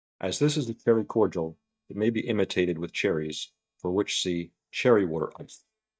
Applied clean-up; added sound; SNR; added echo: neural mask model DeepFilterNet 3.